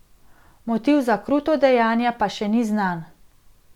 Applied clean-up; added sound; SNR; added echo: none; none; none; none.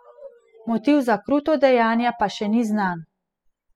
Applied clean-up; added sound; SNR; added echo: classical method spectral subtraction.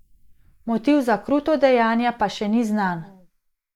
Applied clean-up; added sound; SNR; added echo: neural mask model Resemble Enhance denoiser.